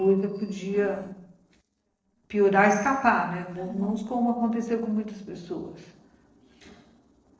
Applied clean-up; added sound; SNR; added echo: neural separator model SepFormer DNS4.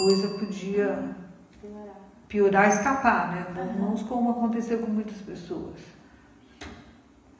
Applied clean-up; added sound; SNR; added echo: none; Bicycle bell; 19 dB; reverberation time 1.0 s.